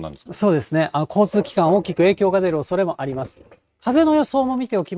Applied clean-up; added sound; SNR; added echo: neural mask model RNNoise.